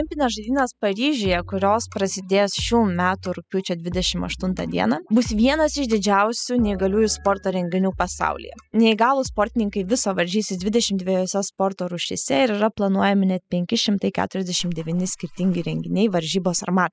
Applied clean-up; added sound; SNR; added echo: classical method spectral subtraction.